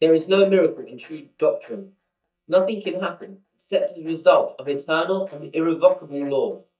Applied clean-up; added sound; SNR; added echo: neural mask model DeepFilterNet 3.